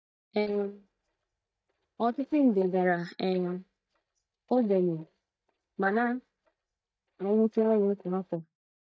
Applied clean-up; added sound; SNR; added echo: neural mask model DeepFilterNet 3.